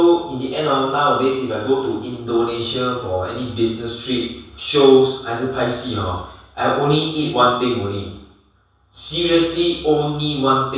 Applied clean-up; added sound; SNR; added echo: none; none; none; reverberation time 0.7 s.